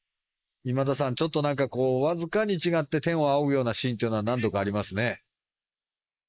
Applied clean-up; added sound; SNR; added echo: neural mask model Resemble Enhance denoiser.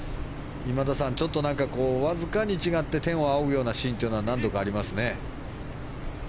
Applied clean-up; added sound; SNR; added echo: none; Gull, seagull; 12 dB; none.